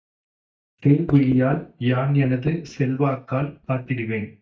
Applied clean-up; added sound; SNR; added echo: neural mask model DeepFilterNet 3.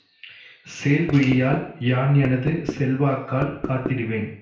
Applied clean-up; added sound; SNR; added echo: none; Knock; 9 dB; reverberation time 0.5 s.